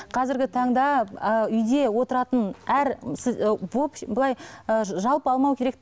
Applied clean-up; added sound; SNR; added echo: none; none; none; none.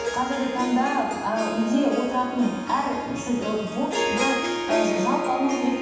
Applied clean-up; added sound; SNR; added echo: none; Harp; 4 dB; reverberation time 1.1 s.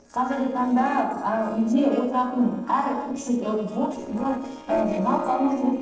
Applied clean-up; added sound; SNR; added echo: neural separator model SepFormer DNS4.